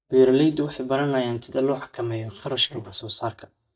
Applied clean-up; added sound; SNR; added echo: neural mask model DeepFilterNet 3.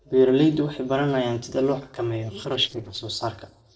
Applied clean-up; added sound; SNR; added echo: neural separator model SepFormer DNS4.